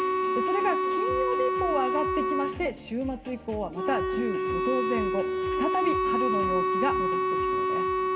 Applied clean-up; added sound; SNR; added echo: none; Wind instrument, woodwind instrument; -4 dB; reverberation time 1.6 s.